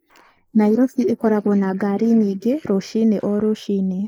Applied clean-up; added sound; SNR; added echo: neural mask model Resemble Enhance denoiser.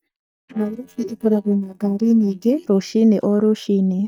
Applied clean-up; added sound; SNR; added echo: neural mask model DeepFilterNet 3.